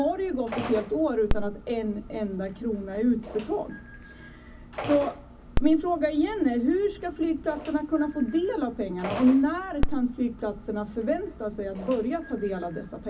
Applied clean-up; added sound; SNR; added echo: none; Telephone; 7 dB; reverberation time 0.4 s.